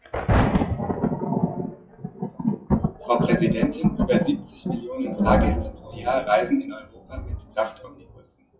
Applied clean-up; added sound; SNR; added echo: classical method WPE with log-MMSE.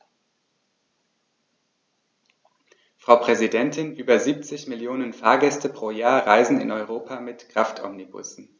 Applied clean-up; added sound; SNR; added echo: none; none; none; none.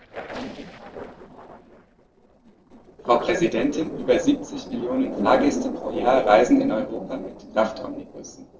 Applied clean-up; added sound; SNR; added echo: neural separator model SepFormer DNS4.